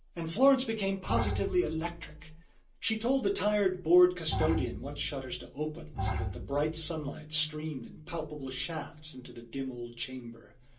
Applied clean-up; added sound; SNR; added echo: none; Bowed string instrument; 4 dB; reverberation time 0.3 s.